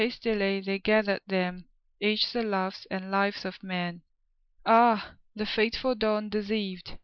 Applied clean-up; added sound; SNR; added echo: neural mask model Resemble Enhance denoiser.